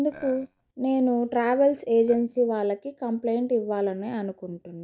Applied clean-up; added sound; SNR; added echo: neural mask model DeepFilterNet 3.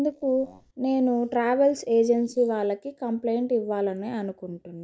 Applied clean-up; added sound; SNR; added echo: neural mask model Resemble Enhance denoiser.